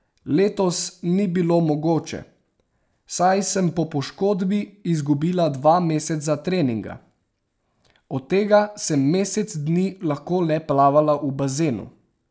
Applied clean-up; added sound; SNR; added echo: none; none; none; none.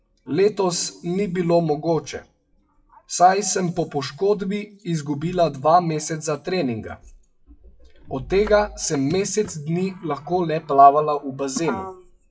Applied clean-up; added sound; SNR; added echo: classical method WPE with log-MMSE.